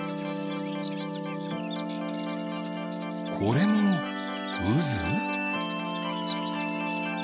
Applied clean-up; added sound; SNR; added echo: none; Bird vocalization, bird call, bird song; 20 dB; none.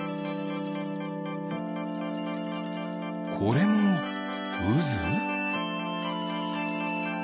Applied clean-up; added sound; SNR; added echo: none; none; none; none.